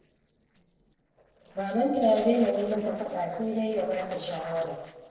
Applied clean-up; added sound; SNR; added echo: neural separator model SepFormer DNS4.